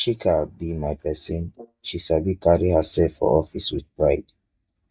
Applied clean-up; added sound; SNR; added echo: neural mask model DeepFilterNet 3.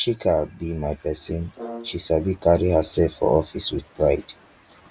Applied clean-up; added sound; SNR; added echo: none; Brass instrument; 16 dB; none.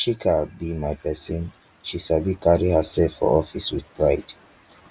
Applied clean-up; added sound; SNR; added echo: none; none; none; none.